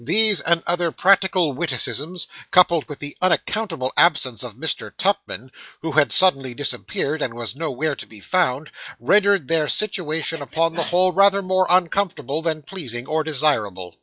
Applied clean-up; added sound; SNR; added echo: classical method log-MMSE.